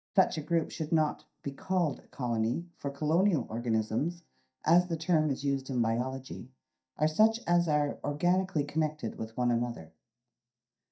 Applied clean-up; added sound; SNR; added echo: neural mask model DeepFilterNet 3.